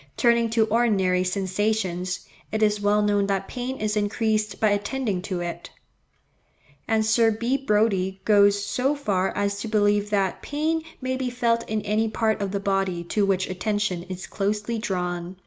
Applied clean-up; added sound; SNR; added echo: none; none; none; none.